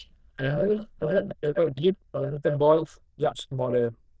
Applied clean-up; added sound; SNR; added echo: neural diffusion model UNIVERSE++.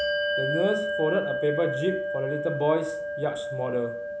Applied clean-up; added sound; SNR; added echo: none; Bell; 1 dB; none.